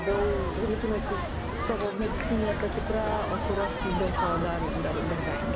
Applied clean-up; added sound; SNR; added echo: none; Crowd + Wind; 0 dB; none.